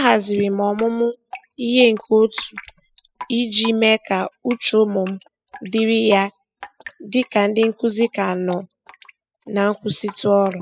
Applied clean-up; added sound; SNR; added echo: classical method spectral subtraction.